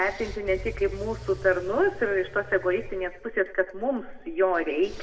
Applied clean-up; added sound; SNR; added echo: none; Engine / Car; 16 dB; reverberation time 1.0 s.